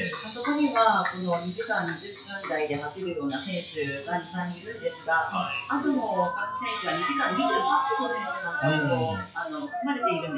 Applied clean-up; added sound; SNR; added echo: classical method WPE with log-MMSE.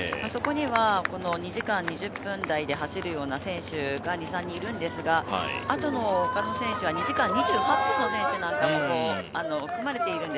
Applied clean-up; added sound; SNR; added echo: none; none; none; none.